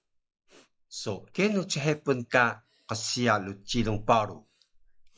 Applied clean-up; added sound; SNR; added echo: classical method log-MMSE.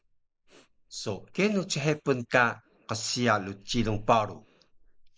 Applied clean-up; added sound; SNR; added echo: neural mask model Resemble Enhance denoiser.